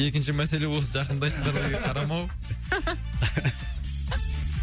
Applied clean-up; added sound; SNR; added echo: none; none; none; none.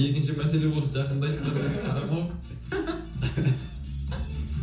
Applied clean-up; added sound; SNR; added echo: none; none; none; reverberation time 0.6 s.